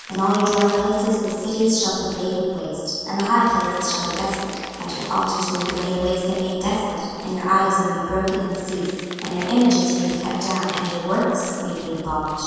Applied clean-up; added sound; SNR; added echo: none; Crumpling, crinkling; 16 dB; reverberation time 2.1 s.